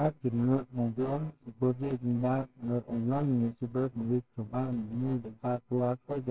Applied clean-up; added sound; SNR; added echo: neural separator model SepFormer WHAMR!.